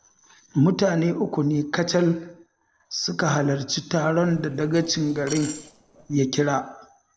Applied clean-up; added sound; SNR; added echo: neural separator model SepFormer DNS4.